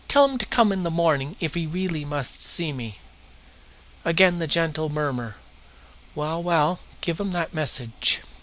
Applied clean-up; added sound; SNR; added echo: none; none; none; none.